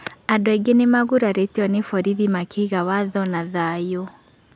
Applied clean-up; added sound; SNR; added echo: none; none; none; none.